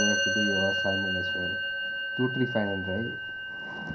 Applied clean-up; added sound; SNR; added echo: none; Musical instrument; -2 dB; reverberation time 0.3 s.